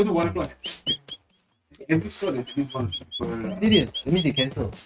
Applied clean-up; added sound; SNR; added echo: neural mask model RNNoise.